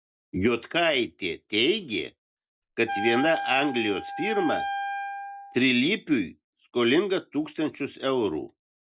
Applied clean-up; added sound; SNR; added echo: none; Wind instrument, woodwind instrument; 6 dB; none.